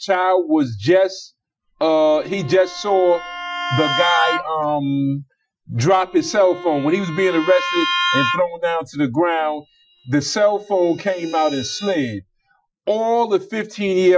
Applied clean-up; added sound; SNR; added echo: classical method Wiener filter.